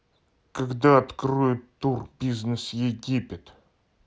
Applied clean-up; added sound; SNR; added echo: none; none; none; none.